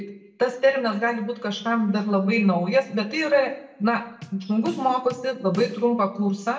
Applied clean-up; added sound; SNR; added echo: none; Bass drum / Snare drum; 16 dB; reverberation time 0.7 s.